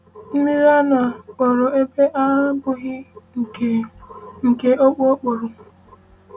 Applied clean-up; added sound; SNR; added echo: none; none; none; none.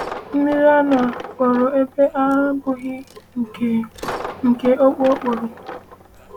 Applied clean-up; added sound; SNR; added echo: none; Coin (dropping); 14 dB; none.